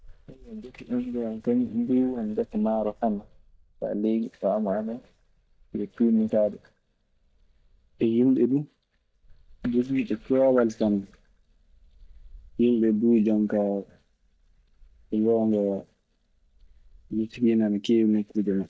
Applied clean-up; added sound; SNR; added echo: neural mask model DeepFilterNet 3.